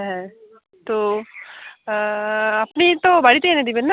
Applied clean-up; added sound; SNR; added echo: none; none; none; none.